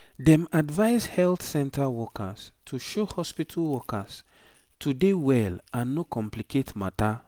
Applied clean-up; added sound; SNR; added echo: none; none; none; none.